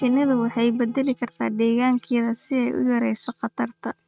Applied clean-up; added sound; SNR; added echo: neural mask model RNNoise.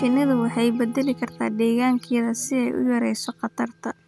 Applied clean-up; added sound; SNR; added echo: none; Acoustic guitar / Strum; 17 dB; none.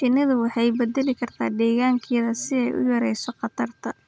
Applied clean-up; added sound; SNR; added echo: none; none; none; none.